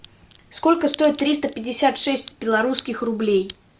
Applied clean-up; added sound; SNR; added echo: none; Crack; 16 dB; none.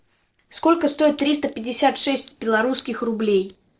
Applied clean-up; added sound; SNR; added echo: neural separator model SepFormer DNS4.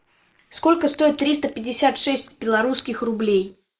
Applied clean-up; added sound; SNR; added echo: neural mask model Resemble Enhance denoiser.